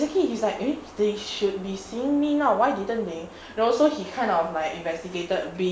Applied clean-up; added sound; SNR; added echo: none; none; none; none.